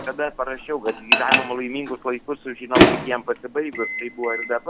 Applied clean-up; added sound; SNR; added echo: none; Microwave oven; -3 dB; none.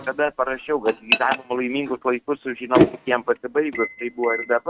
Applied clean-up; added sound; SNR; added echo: neural mask model RNNoise.